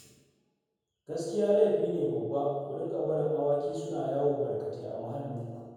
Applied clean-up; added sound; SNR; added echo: none; none; none; reverberation time 1.2 s.